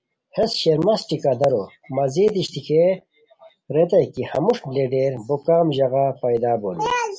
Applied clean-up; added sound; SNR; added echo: none; none; none; none.